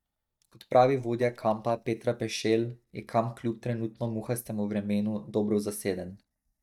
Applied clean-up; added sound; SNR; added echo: neural mask model DeepFilterNet 3.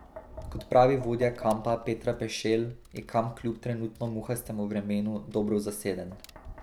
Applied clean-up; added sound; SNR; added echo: none; Tap; 18 dB; none.